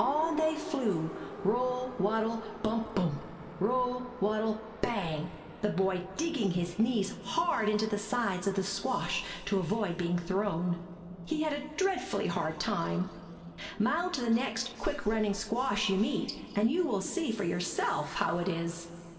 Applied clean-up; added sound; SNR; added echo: none; Subway, metro, underground; 18 dB; reverberation time 2.3 s.